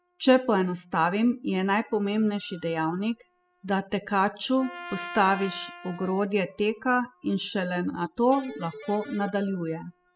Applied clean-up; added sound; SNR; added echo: classical method spectral subtraction.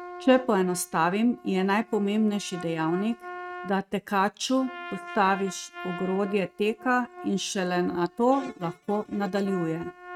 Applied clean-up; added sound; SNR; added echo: neural mask model RNNoise.